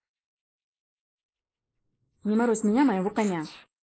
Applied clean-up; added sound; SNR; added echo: neural mask model Resemble Enhance denoiser.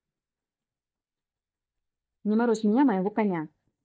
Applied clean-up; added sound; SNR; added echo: neural mask model DeepFilterNet 3.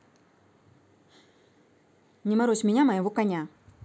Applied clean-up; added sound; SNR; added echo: none; none; none; none.